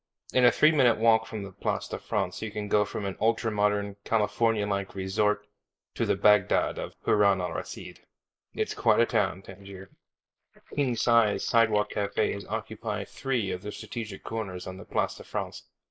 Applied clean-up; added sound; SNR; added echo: neural mask model Resemble Enhance denoiser.